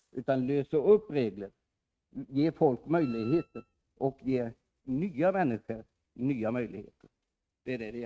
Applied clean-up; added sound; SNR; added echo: neural mask model RNNoise.